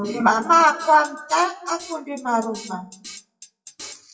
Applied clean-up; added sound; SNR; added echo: classical method WPE with log-MMSE.